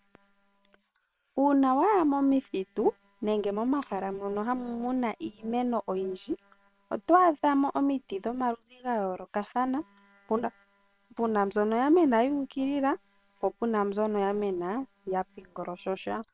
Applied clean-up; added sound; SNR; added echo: neural separator model SepFormer WHAM!.